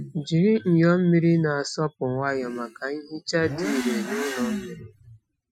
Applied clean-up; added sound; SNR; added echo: classical method Wiener filter.